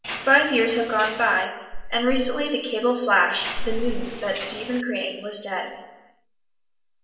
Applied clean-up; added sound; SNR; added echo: none; Mechanisms; 16 dB; reverberation time 0.9 s.